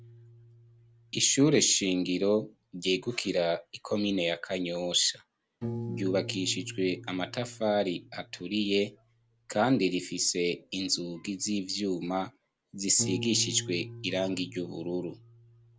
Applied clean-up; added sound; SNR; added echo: none; Piano; 14 dB; none.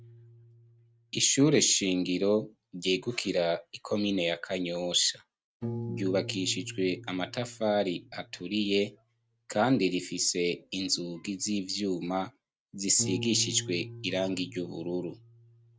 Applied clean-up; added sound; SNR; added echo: neural mask model RNNoise.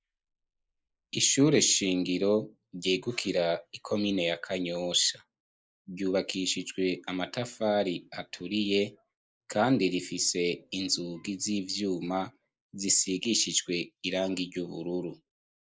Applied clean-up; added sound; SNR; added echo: neural mask model Resemble Enhance denoiser.